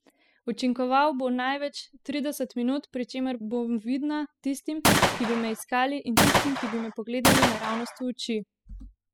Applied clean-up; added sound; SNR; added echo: classical method spectral subtraction.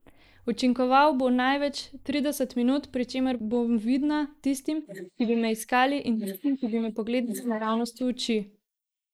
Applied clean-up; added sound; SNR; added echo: neural mask model Resemble Enhance denoiser.